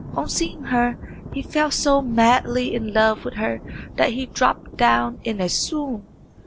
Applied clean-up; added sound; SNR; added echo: none; Thunder / Rain; 15 dB; none.